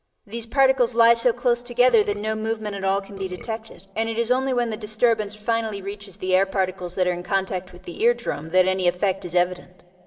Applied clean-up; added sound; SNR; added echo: none; Burping, eructation; 18 dB; reverberation time 2.2 s.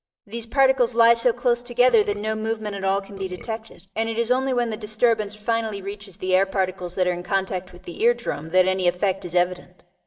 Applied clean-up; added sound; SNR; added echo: neural mask model DeepFilterNet 3.